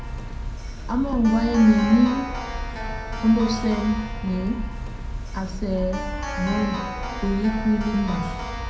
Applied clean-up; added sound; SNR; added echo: none; Keyboard (musical); 6 dB; reverberation time 0.5 s.